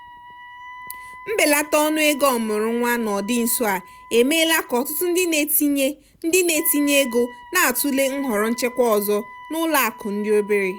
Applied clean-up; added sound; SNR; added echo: none; Wind instrument, woodwind instrument; 19 dB; none.